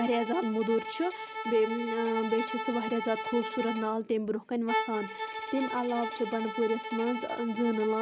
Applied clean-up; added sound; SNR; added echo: none; Bowed string instrument; 6 dB; none.